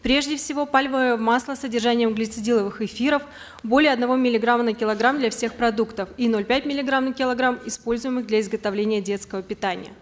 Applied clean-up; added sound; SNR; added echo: none; none; none; none.